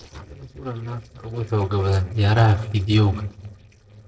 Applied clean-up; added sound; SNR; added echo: neural separator model SepFormer DNS4.